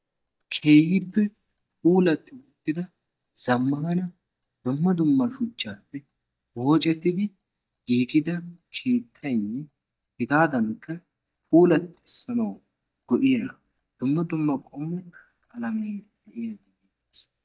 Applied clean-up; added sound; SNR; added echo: neural mask model DeepFilterNet 3.